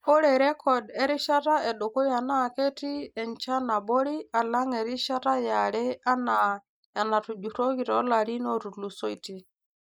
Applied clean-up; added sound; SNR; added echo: neural mask model Resemble Enhance denoiser.